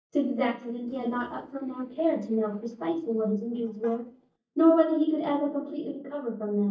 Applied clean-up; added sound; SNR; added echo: neural mask model DeepFilterNet 3.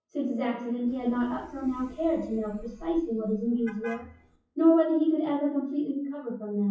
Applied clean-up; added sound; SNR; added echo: classical method WPE with log-MMSE.